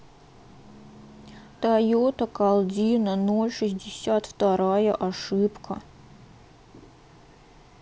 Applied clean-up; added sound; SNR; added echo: none; none; none; none.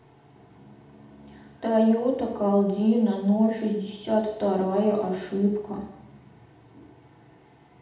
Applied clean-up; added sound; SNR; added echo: none; none; none; reverberation time 0.8 s.